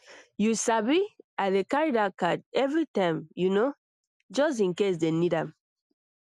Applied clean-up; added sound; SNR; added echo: none; none; none; none.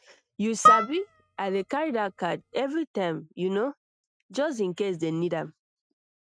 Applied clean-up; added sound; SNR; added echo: neural mask model RNNoise.